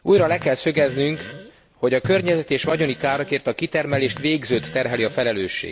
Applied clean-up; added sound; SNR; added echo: none; Fart; 13 dB; none.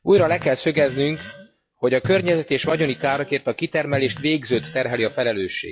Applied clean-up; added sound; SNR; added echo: classical method log-MMSE.